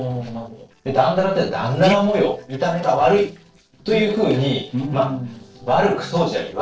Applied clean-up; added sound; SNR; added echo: neural separator model SepFormer DNS4.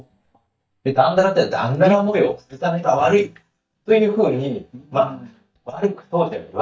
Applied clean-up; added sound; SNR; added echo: neural mask model DeepFilterNet 3.